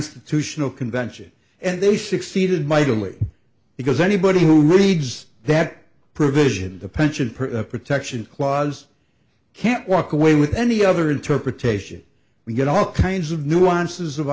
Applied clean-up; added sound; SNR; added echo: none; none; none; none.